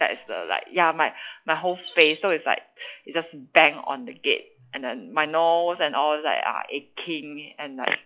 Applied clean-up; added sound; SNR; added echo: classical method log-MMSE.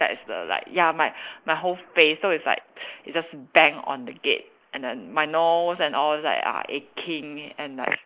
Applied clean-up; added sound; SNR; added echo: neural mask model Resemble Enhance denoiser.